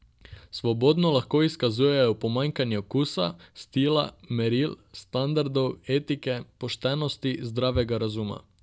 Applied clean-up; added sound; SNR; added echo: none; none; none; none.